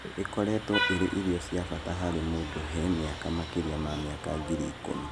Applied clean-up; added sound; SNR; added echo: none; Vehicle horn, car horn, honking; 6 dB; none.